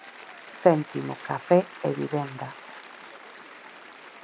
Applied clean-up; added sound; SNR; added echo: none; Applause / Cheering; 16 dB; none.